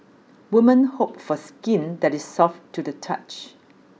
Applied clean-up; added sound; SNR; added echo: none; none; none; none.